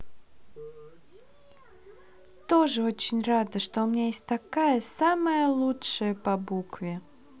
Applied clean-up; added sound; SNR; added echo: none; none; none; none.